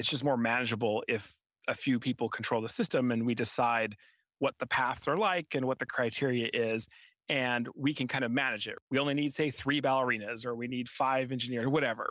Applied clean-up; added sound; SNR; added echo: none; none; none; none.